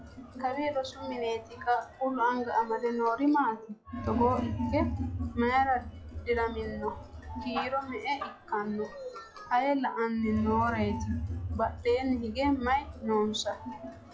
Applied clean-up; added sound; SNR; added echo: classical method log-MMSE.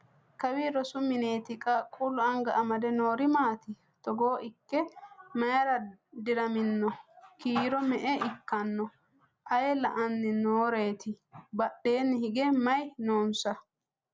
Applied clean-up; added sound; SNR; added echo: none; none; none; none.